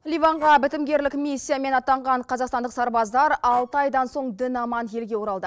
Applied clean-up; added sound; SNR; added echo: neural separator model SepFormer DNS4.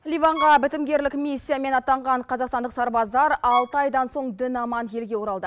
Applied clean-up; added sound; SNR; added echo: none; Bowed string instrument; 12 dB; none.